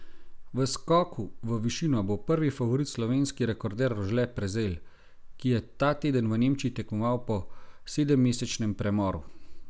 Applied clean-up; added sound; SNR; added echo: none; none; none; none.